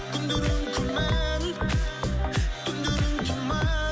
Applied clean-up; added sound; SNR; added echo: none; Guitar; 15 dB; none.